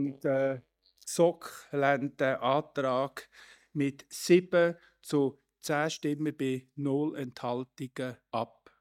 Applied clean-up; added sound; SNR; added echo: neural mask model DeepFilterNet 3.